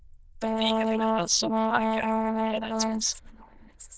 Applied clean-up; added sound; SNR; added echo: neural diffusion model UNIVERSE++.